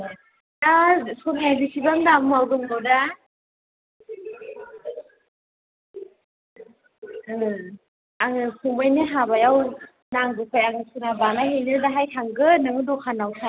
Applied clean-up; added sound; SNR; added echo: none; none; none; none.